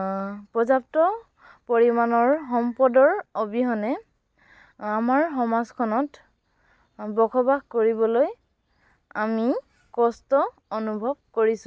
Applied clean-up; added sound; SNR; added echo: none; none; none; none.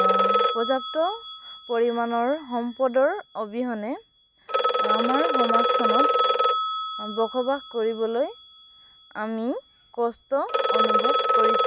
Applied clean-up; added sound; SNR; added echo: none; Telephone; -2 dB; none.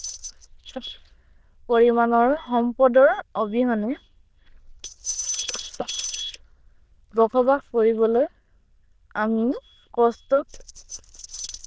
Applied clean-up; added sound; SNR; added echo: neural diffusion model UNIVERSE++.